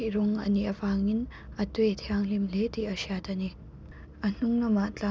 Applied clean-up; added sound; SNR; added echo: none; none; none; none.